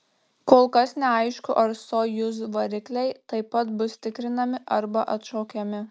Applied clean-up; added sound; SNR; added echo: none; none; none; none.